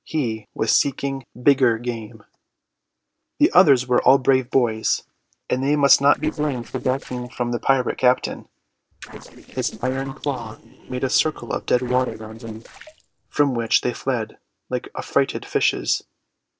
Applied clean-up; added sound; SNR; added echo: neural separator model SepFormer DNS4.